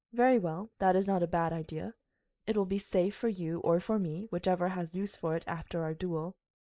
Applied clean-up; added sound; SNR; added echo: neural mask model Resemble Enhance denoiser.